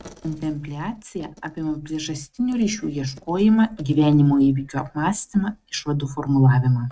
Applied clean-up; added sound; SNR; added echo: neural mask model RNNoise.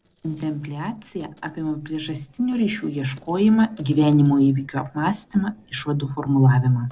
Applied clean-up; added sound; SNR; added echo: neural separator model SepFormer DNS4.